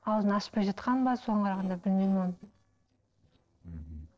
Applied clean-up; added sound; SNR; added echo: neural separator model SepFormer DNS4.